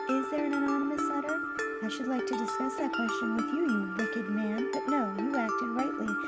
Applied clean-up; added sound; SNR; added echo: none; Mallet percussion; 1 dB; none.